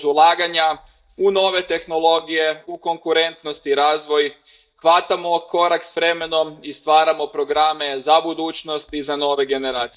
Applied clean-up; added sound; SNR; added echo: neural mask model DeepFilterNet 3.